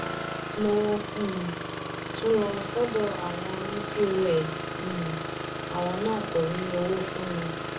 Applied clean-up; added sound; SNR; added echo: none; Engine starting; 4 dB; reverberation time 0.3 s.